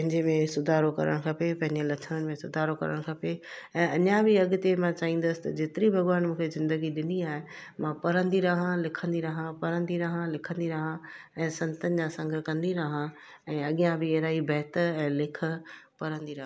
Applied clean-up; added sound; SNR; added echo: none; none; none; none.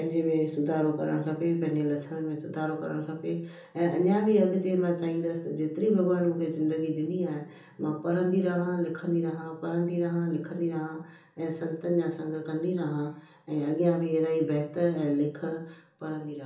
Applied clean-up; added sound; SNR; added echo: none; none; none; reverberation time 1.2 s.